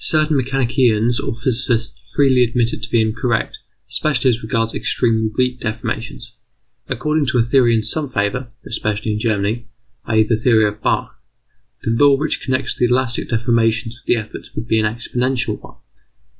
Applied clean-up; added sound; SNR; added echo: none; none; none; none.